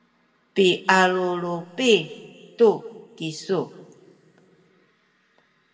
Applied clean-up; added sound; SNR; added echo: none; none; none; reverberation time 1.3 s.